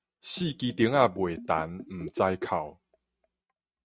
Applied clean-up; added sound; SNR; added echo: neural mask model RNNoise.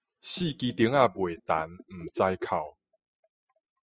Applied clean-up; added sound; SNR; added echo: classical method spectral subtraction.